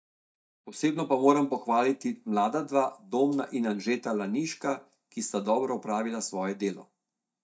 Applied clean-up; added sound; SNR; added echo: neural mask model DeepFilterNet 3.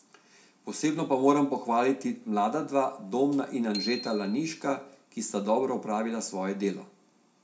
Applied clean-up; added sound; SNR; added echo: none; Bicycle bell; 16 dB; reverberation time 0.3 s.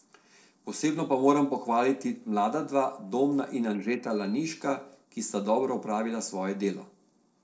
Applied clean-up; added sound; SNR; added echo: neural separator model SepFormer DNS4.